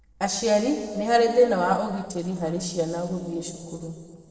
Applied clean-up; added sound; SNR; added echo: neural separator model SepFormer DNS4.